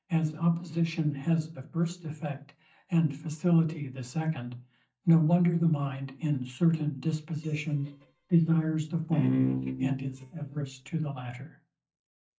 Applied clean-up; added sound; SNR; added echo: neural mask model DeepFilterNet 3.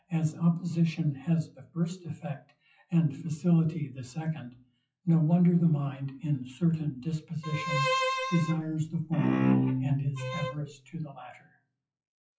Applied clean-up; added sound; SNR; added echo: classical method WPE with log-MMSE.